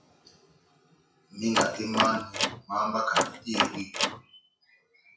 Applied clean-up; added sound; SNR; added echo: classical method WPE with log-MMSE.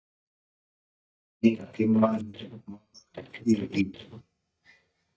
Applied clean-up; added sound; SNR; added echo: neural mask model DeepFilterNet 3.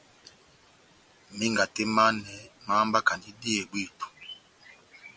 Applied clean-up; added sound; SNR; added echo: none; none; none; none.